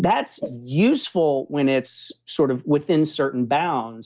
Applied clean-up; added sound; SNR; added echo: neural mask model Resemble Enhance denoiser.